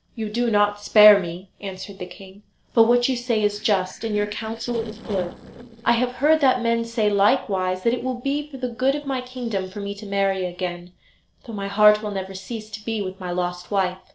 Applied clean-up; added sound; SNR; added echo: neural separator model SepFormer DNS4.